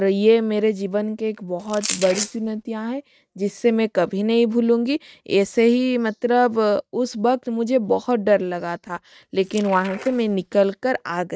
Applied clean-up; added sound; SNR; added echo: neural mask model RNNoise.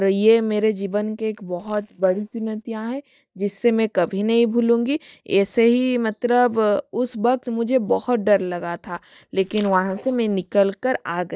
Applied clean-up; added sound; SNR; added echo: neural mask model DeepFilterNet 3.